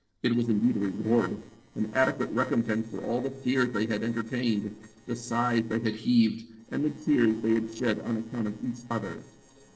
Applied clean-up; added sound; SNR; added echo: neural separator model SepFormer DNS4.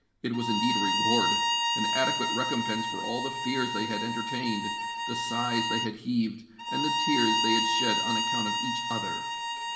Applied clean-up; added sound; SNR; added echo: none; Bowed string instrument; -3 dB; reverberation time 0.9 s.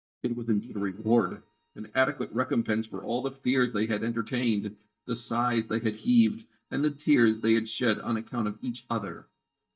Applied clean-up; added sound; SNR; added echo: neural mask model DeepFilterNet 3.